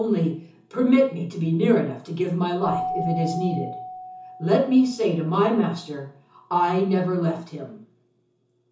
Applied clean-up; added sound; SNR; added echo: none; Keyboard (musical); 13 dB; reverberation time 0.6 s.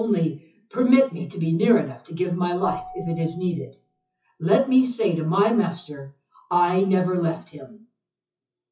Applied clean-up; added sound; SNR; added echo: classical method WPE with log-MMSE.